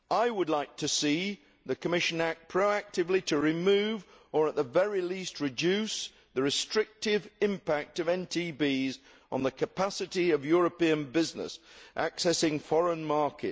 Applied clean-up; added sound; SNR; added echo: none; none; none; none.